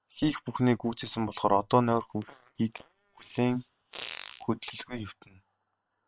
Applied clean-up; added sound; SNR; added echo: neural separator model SepFormer WHAM!.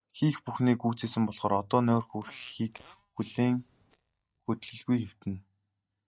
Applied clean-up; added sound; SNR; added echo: neural mask model DeepFilterNet 3.